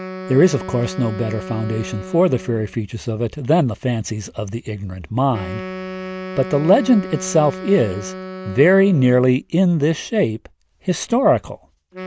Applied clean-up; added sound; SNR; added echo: none; Wind instrument, woodwind instrument; 14 dB; none.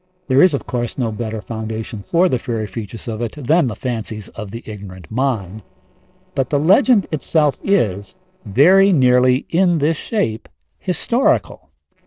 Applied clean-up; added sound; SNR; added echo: neural separator model SepFormer DNS4.